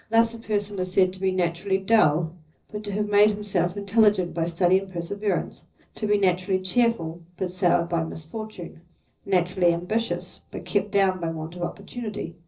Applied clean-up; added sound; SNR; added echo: neural separator model SepFormer DNS4.